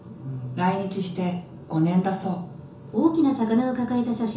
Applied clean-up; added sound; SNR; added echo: none; none; none; reverberation time 0.7 s.